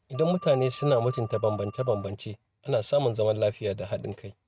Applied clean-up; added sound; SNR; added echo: neural mask model RNNoise.